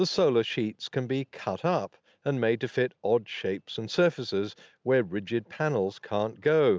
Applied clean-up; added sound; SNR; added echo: none; none; none; none.